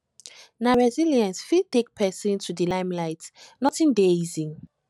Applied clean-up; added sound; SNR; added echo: none; none; none; none.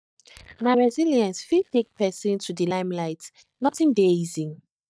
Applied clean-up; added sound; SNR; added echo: neural mask model DeepFilterNet 3.